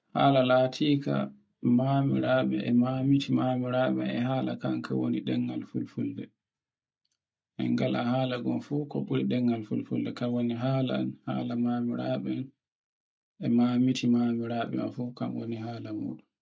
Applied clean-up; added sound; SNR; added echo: none; none; none; none.